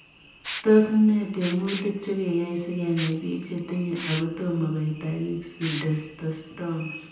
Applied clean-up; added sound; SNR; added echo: none; Liquid; 16 dB; reverberation time 0.9 s.